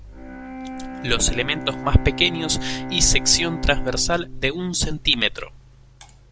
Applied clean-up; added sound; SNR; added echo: none; Bowed string instrument; 11 dB; none.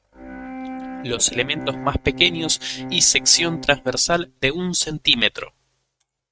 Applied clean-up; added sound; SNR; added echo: neural mask model RNNoise.